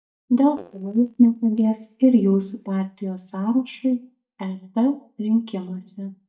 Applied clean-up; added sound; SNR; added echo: neural mask model DeepFilterNet 3.